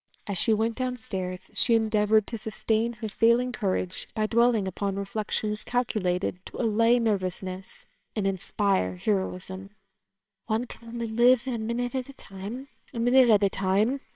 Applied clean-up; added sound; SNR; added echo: neural separator model SepFormer WHAMR!.